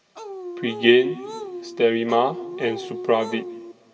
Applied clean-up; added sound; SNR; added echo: none; Dog; 11 dB; reverberation time 1.6 s.